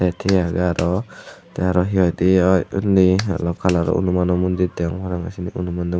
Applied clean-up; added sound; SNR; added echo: none; Clapping; 16 dB; none.